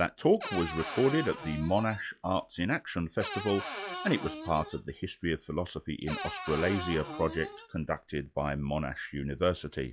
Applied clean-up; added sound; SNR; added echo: classical method log-MMSE.